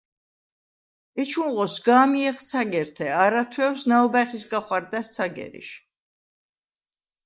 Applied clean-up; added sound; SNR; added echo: neural mask model Resemble Enhance denoiser.